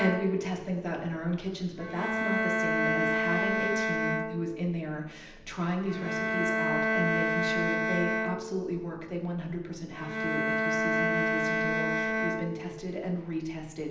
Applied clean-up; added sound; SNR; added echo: none; Bowed string instrument; -2 dB; reverberation time 0.9 s.